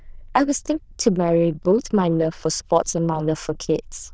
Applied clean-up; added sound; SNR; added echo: neural diffusion model UNIVERSE++.